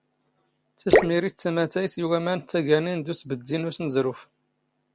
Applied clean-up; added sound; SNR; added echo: none; Drip / Splash, splatter; 0 dB; none.